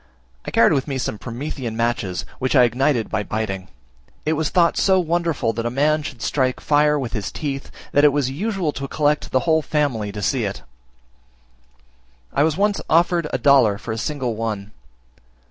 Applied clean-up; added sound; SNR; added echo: none; none; none; none.